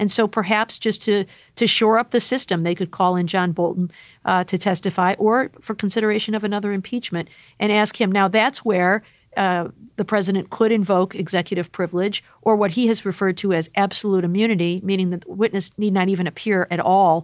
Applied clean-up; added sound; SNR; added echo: none; none; none; none.